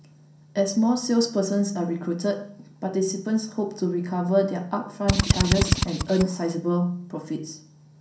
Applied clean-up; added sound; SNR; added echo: none; Drill; -2 dB; reverberation time 0.6 s.